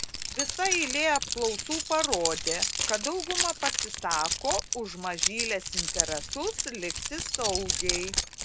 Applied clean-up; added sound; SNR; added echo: none; Keys jangling; -1 dB; none.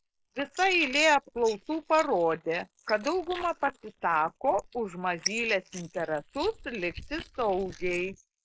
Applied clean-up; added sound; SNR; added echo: neural mask model Resemble Enhance denoiser.